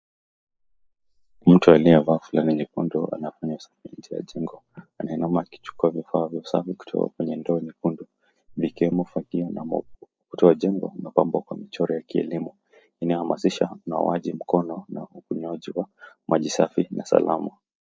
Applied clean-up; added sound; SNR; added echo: neural mask model Resemble Enhance denoiser.